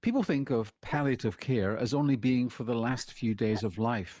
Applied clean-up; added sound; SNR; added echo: neural mask model Resemble Enhance denoiser.